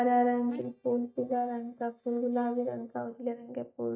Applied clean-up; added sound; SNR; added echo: neural mask model DeepFilterNet 3.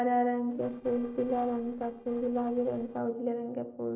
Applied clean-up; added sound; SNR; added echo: neural separator model SepFormer DNS4.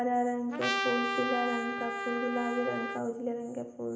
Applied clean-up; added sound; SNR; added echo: none; Trumpet; 2 dB; reverberation time 1.0 s.